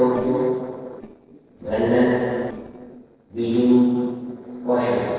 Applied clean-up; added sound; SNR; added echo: neural separator model SepFormer DNS4.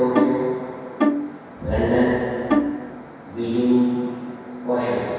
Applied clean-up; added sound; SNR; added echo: none; Bowed string instrument; 0 dB; reverberation time 2.2 s.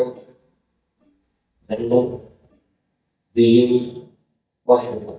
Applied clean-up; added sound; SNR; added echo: neural mask model DeepFilterNet 3.